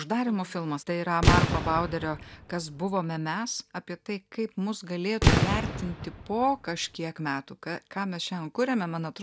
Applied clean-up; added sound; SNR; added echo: none; Fireworks; -3 dB; none.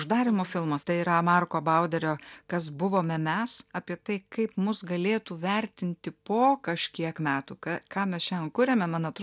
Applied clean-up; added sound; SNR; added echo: none; none; none; none.